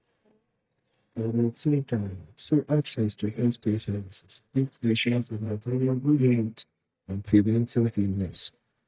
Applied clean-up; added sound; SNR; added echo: neural mask model DeepFilterNet 3.